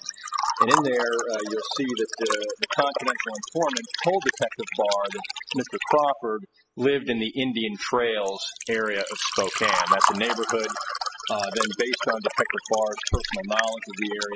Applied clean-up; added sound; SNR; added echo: classical method spectral subtraction.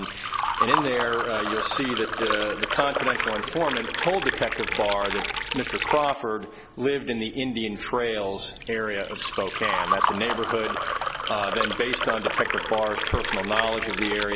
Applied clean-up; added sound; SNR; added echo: none; Liquid; 1 dB; none.